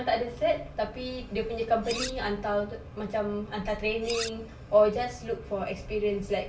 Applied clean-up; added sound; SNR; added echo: none; Cutlery, silverware; 12 dB; reverberation time 0.3 s.